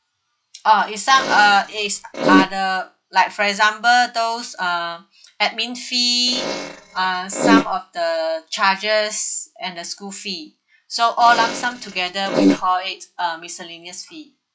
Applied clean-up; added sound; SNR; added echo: classical method log-MMSE.